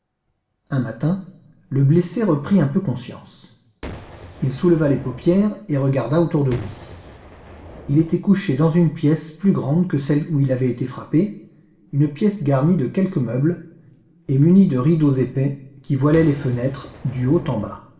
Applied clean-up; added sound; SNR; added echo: none; Boom; 18 dB; reverberation time 0.9 s.